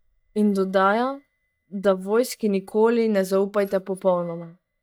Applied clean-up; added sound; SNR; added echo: neural mask model DeepFilterNet 3.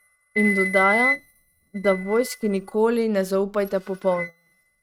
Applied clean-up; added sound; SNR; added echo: neural mask model RNNoise.